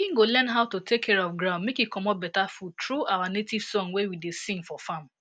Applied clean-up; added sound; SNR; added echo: none; none; none; none.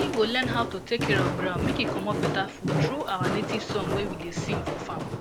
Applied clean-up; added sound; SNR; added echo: none; Walk, footsteps; -1 dB; none.